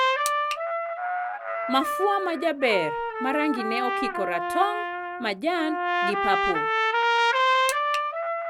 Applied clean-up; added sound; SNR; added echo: none; Trumpet; -3 dB; none.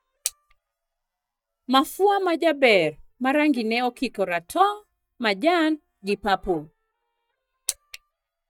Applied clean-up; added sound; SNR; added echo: neural mask model DeepFilterNet 3.